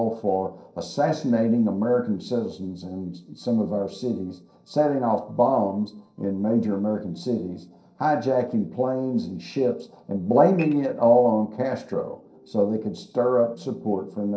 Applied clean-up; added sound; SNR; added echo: neural separator model SepFormer DNS4.